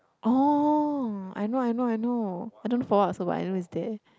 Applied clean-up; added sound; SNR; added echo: none; none; none; none.